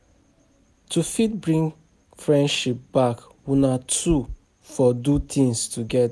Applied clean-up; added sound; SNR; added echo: none; none; none; none.